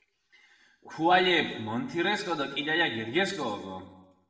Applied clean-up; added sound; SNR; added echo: none; none; none; reverberation time 1.0 s.